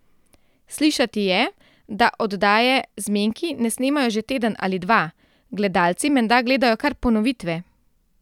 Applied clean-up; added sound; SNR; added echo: none; none; none; none.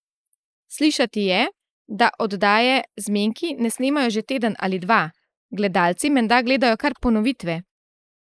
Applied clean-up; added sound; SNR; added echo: neural mask model Resemble Enhance denoiser.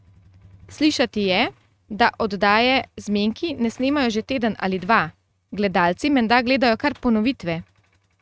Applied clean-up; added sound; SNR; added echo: neural mask model RNNoise.